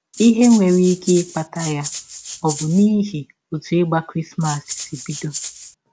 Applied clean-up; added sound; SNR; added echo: none; Rattle (instrument); 10 dB; none.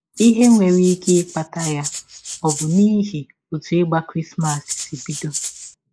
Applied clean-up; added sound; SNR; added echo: neural mask model Resemble Enhance denoiser.